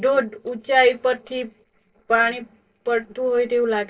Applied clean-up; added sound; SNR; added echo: neural separator model SepFormer DNS4.